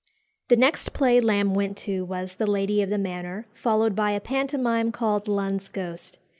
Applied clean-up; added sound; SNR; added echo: none; none; none; none.